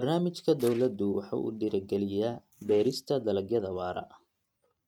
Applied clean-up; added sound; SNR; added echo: neural mask model RNNoise.